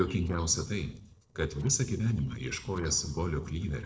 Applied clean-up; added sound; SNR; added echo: neural separator model SepFormer DNS4.